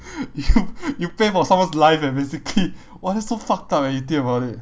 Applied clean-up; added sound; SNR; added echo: none; none; none; none.